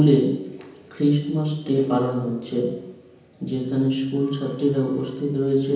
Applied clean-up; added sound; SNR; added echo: none; none; none; reverberation time 0.9 s.